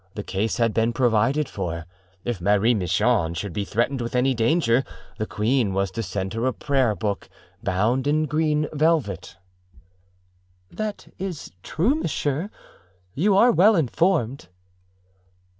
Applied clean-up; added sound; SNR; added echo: none; none; none; none.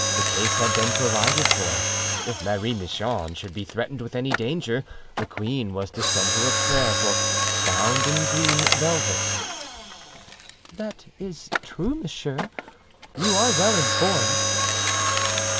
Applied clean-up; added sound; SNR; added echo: none; Mechanisms; -3 dB; none.